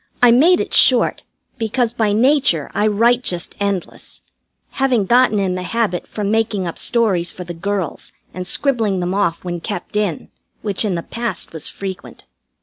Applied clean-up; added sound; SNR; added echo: none; none; none; none.